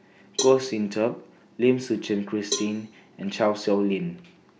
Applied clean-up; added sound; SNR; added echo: none; Cowbell; 12 dB; none.